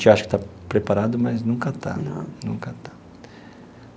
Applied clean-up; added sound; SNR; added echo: none; none; none; none.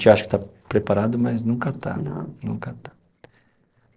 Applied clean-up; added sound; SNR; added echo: neural separator model SepFormer DNS4.